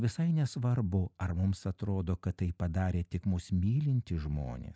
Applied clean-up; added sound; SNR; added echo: none; none; none; none.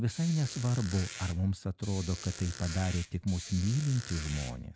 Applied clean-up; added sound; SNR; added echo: none; Squeak; 13 dB; none.